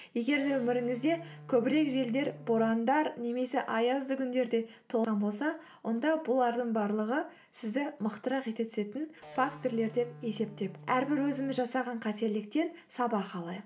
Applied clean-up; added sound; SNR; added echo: none; Electric guitar; 17 dB; none.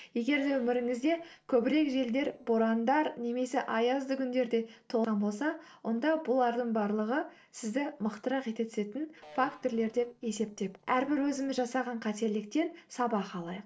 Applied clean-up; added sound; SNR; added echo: neural separator model SepFormer DNS4.